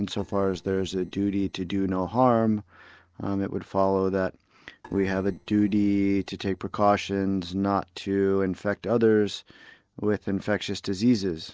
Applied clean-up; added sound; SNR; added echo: neural separator model SepFormer DNS4.